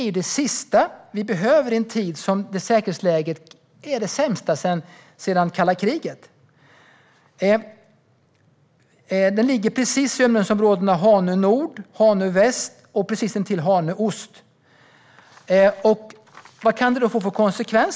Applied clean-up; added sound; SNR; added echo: none; none; none; none.